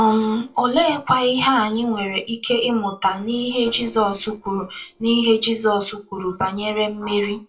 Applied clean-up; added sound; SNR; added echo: neural separator model SepFormer DNS4.